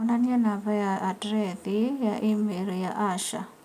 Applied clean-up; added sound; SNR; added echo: none; none; none; none.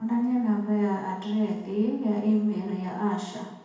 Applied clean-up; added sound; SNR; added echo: none; none; none; reverberation time 0.8 s.